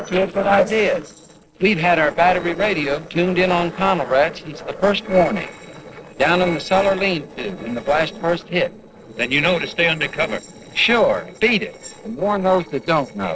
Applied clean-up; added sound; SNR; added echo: neural separator model SepFormer DNS4.